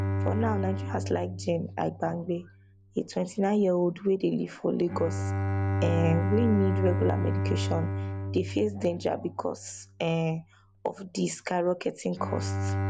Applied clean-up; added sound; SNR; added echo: none; Bowed string instrument; 2 dB; none.